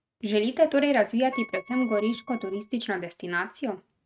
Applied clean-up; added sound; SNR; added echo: neural mask model RNNoise.